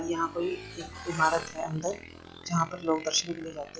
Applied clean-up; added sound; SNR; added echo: classical method log-MMSE.